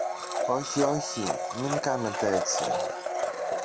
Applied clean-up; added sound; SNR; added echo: none; Domestic sounds, home sounds; -1 dB; none.